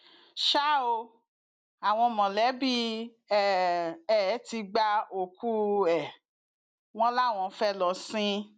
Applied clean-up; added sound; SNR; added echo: none; none; none; none.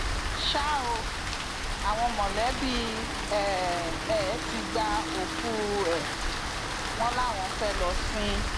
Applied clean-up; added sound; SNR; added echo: none; Rain; 0 dB; none.